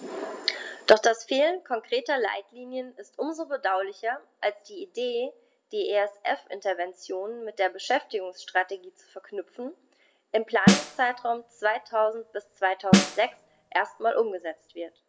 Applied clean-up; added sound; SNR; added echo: none; Snare drum; -1 dB; none.